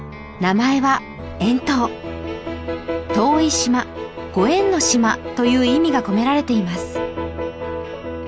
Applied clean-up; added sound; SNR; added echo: none; none; none; none.